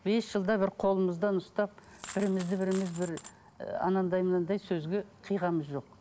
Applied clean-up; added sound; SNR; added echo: none; Coin (dropping); 18 dB; none.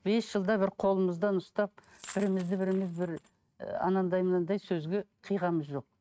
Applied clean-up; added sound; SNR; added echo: neural mask model RNNoise.